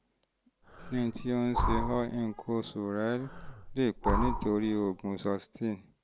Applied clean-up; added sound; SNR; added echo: none; Breathing; 3 dB; none.